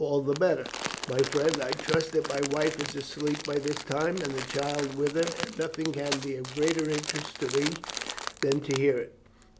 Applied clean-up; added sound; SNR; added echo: none; Crumpling, crinkling; 8 dB; none.